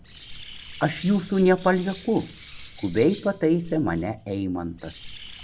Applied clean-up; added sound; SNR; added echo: none; Bird; 17 dB; none.